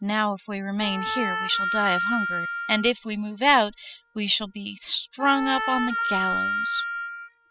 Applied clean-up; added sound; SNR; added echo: classical method spectral subtraction.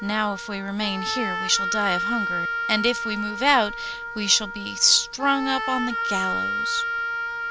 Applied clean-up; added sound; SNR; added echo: none; Wind instrument, woodwind instrument; 3 dB; none.